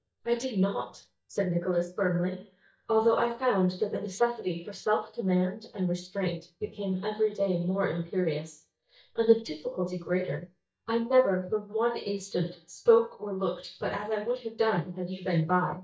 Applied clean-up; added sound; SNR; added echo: neural mask model DeepFilterNet 3.